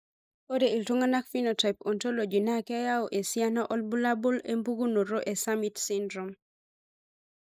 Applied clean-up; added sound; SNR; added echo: neural mask model Resemble Enhance denoiser.